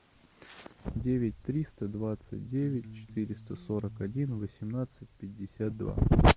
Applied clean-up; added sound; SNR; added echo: none; Electric guitar; 17 dB; none.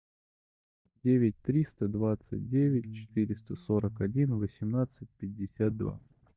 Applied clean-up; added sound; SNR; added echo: neural mask model DeepFilterNet 3.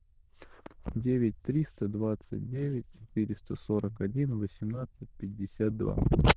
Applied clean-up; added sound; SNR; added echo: neural diffusion model UNIVERSE++.